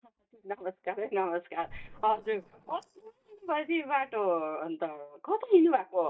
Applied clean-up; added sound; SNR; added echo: neural mask model DeepFilterNet 3.